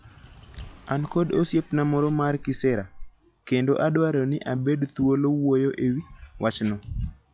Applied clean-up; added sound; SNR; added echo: classical method log-MMSE.